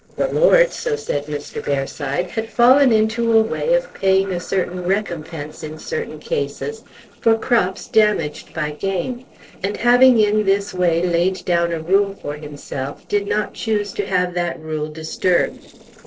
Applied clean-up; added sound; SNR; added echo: neural separator model SepFormer DNS4.